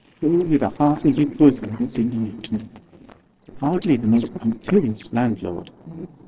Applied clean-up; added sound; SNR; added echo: neural separator model SepFormer DNS4.